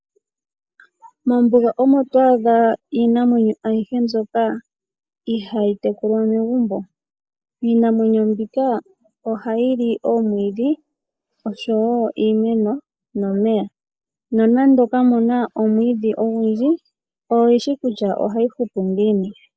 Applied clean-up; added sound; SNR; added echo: neural mask model Resemble Enhance denoiser.